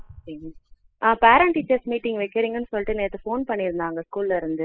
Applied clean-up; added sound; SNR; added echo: classical method spectral subtraction.